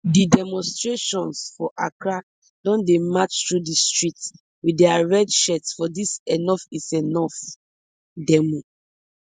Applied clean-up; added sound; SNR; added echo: none; none; none; none.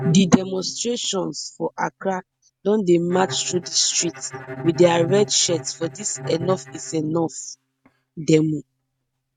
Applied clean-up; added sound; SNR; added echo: neural mask model RNNoise.